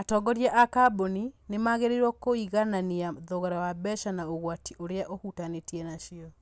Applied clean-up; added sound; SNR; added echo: none; none; none; none.